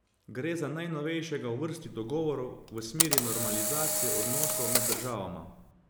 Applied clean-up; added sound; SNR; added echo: none; Camera; -3 dB; none.